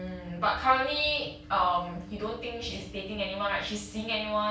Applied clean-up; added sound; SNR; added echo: none; none; none; none.